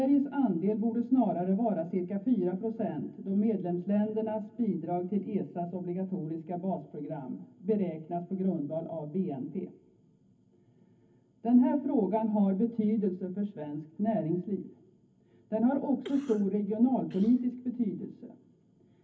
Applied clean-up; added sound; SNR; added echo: none; Cough; 19 dB; reverberation time 0.3 s.